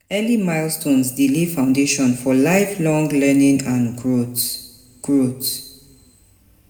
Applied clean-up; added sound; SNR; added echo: none; none; none; reverberation time 0.9 s.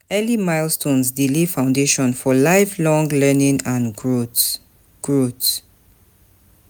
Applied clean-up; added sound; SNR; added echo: none; none; none; none.